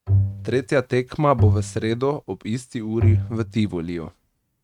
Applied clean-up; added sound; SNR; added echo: neural mask model RNNoise.